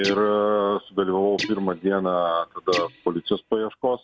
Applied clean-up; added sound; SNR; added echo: none; Guitar; 14 dB; none.